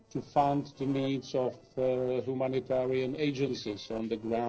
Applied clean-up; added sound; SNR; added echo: neural separator model SepFormer DNS4.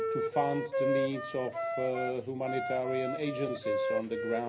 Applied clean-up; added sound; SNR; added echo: none; Wind instrument, woodwind instrument; 0 dB; reverberation time 0.5 s.